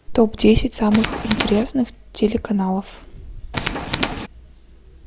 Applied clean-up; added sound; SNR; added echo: none; Tools; 4 dB; none.